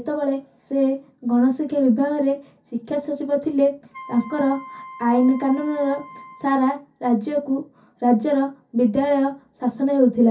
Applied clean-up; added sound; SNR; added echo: none; Wind instrument, woodwind instrument; 19 dB; reverberation time 0.3 s.